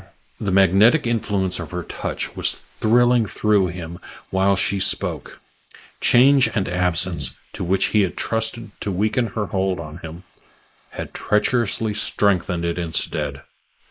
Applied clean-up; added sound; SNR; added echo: neural mask model Resemble Enhance denoiser.